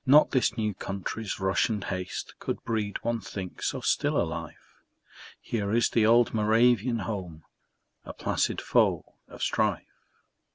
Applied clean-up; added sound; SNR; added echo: none; none; none; none.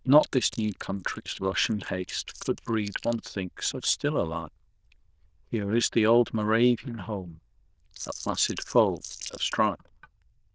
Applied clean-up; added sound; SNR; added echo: neural diffusion model UNIVERSE++.